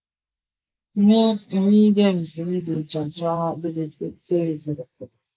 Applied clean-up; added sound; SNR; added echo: neural mask model Resemble Enhance denoiser.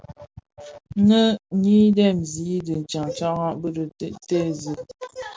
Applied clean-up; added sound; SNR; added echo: none; none; none; none.